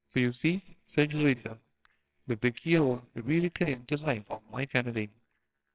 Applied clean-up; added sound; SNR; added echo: neural separator model SepFormer WHAMR!.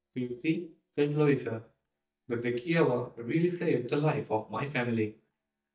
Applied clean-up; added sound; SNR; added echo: neural mask model DeepFilterNet 3.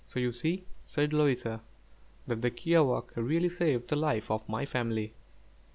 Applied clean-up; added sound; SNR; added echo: none; none; none; none.